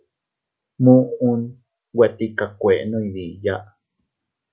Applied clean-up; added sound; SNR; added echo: none; none; none; none.